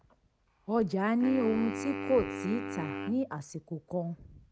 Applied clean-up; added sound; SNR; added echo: none; Wind instrument, woodwind instrument; 8 dB; none.